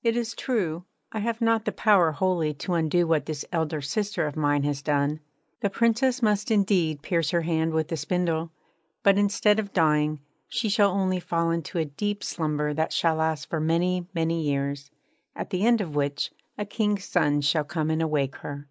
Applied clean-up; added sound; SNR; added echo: none; none; none; none.